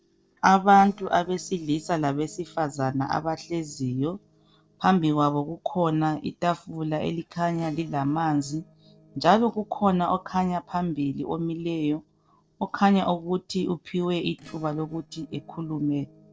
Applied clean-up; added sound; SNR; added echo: neural separator model SepFormer DNS4.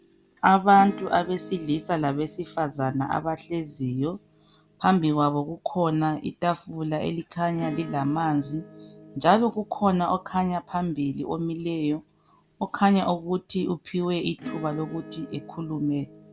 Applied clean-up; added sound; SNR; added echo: none; Acoustic guitar / Strum; 19 dB; none.